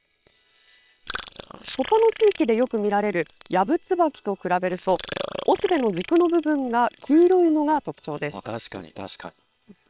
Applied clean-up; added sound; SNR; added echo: neural separator model SepFormer WHAM!.